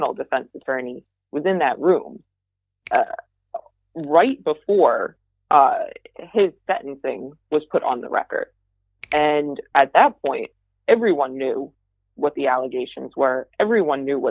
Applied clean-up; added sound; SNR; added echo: neural mask model DeepFilterNet 3.